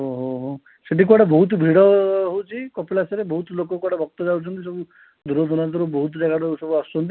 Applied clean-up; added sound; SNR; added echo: none; none; none; none.